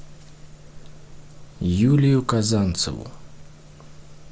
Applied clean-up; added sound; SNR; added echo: none; none; none; none.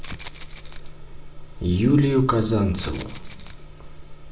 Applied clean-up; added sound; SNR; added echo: none; Rattle (instrument); 11 dB; reverberation time 0.6 s.